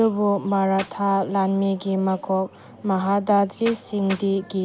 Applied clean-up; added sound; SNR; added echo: none; Clapping; 14 dB; none.